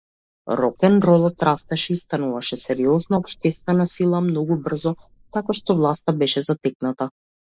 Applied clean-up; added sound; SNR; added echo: neural mask model Resemble Enhance denoiser.